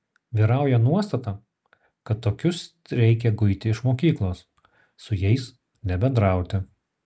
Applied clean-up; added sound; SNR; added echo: none; none; none; none.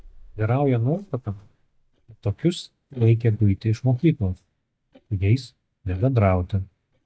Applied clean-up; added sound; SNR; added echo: neural mask model DeepFilterNet 3.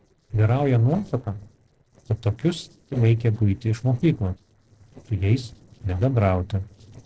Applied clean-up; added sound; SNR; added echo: neural separator model SepFormer DNS4.